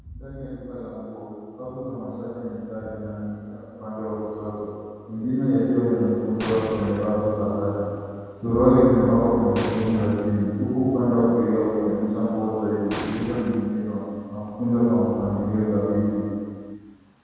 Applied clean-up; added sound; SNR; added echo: none; Explosion; 13 dB; reverberation time 2.1 s.